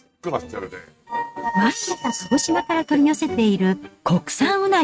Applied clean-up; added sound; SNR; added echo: neural mask model RNNoise.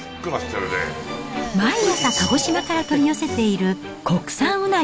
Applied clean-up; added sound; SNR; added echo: none; none; none; none.